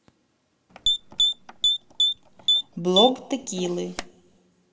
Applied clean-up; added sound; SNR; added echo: none; Typing; -3 dB; reverberation time 1.0 s.